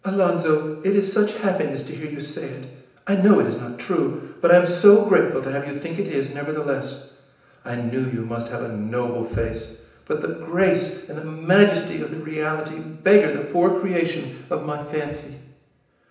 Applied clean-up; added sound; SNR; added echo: none; none; none; reverberation time 0.8 s.